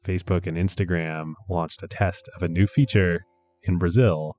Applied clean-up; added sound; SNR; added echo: classical method spectral subtraction.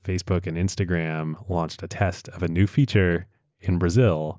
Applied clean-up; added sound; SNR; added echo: none; none; none; none.